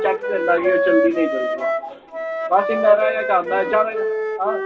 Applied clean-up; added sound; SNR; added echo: none; Wind instrument, woodwind instrument; 2 dB; reverberation time 1.9 s.